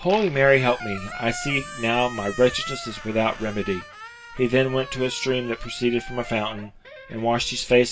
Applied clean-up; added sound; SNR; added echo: none; Squeak; 15 dB; reverberation time 0.2 s.